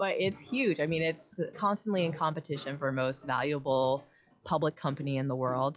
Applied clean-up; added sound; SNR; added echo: classical method log-MMSE.